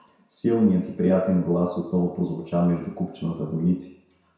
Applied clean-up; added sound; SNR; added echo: none; none; none; reverberation time 0.7 s.